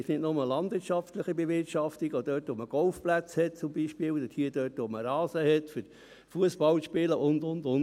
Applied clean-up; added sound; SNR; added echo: none; none; none; none.